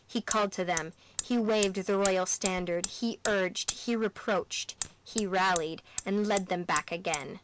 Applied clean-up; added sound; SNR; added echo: none; Hammer; 11 dB; none.